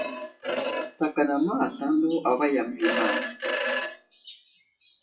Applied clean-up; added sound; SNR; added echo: classical method WPE with log-MMSE.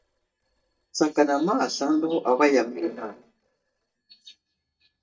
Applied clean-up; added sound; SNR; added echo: neural mask model DeepFilterNet 3.